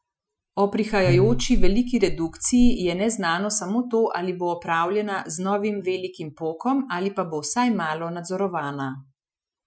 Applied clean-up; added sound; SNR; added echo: classical method Wiener filter.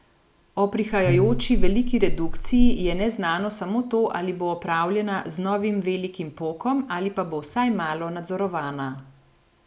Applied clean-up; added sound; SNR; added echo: none; Buzz; -4 dB; none.